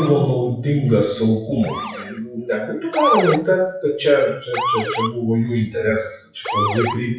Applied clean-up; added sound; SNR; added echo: classical method WPE with log-MMSE.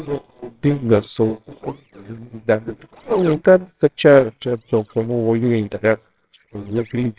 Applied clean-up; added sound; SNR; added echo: neural separator model SepFormer WHAMR!.